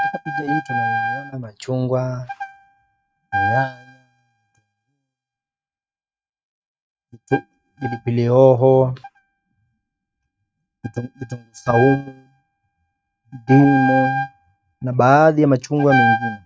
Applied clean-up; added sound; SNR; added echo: neural mask model RNNoise.